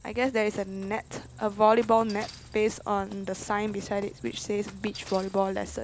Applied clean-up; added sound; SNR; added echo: none; Squeak + Run; 18 dB; none.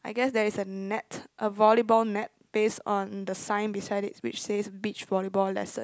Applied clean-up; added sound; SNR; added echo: none; none; none; none.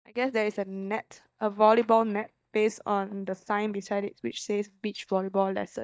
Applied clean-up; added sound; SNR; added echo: neural mask model DeepFilterNet 3.